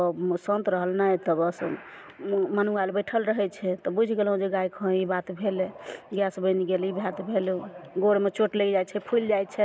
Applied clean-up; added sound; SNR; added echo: none; none; none; none.